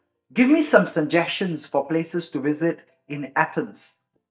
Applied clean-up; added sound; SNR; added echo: neural mask model DeepFilterNet 3.